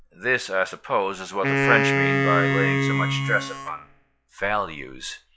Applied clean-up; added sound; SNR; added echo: classical method log-MMSE.